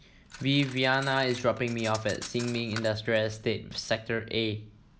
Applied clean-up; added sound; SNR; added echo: none; Cutlery, silverware; 16 dB; none.